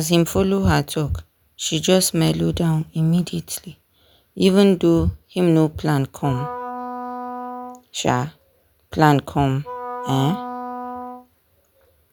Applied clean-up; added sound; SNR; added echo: none; Wind instrument, woodwind instrument; 11 dB; none.